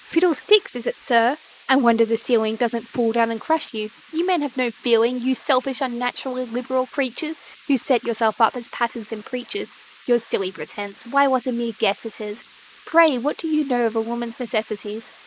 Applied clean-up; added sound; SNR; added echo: neural mask model Resemble Enhance denoiser.